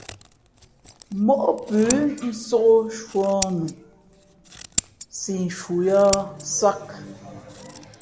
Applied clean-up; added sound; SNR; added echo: none; Scissors; 12 dB; reverberation time 0.3 s.